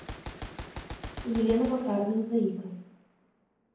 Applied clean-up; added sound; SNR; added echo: none; Gunshot, gunfire; 12 dB; reverberation time 0.9 s.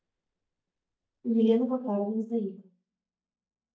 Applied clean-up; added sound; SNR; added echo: neural mask model DeepFilterNet 3.